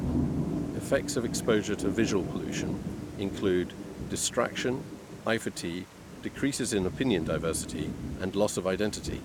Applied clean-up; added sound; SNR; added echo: none; Thunder / Rain; 4 dB; none.